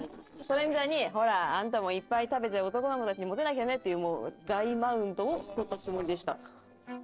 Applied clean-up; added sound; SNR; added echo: neural separator model SepFormer DNS4.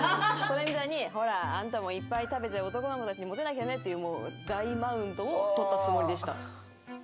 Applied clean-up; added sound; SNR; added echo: none; Thump, thud; 19 dB; none.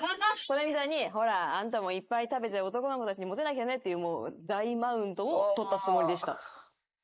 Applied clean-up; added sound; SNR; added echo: neural mask model Resemble Enhance denoiser.